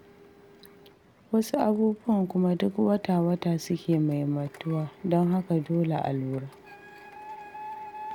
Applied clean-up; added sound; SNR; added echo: none; Printer; 19 dB; none.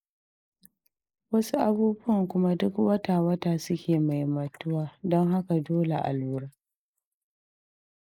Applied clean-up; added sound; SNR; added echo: neural mask model Resemble Enhance denoiser.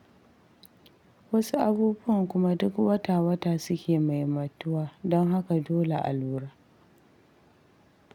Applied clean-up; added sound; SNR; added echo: none; none; none; none.